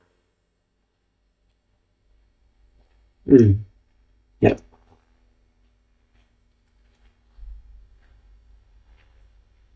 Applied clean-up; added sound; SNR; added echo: neural mask model DeepFilterNet 3.